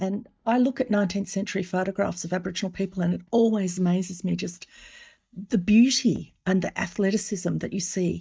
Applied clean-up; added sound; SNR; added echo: neural mask model DeepFilterNet 3.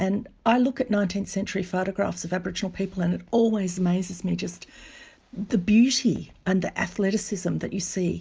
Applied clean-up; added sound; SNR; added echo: none; none; none; none.